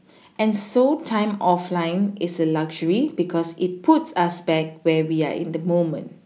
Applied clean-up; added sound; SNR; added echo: none; none; none; none.